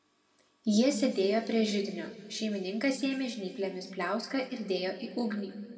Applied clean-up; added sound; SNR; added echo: none; none; none; reverberation time 1.9 s.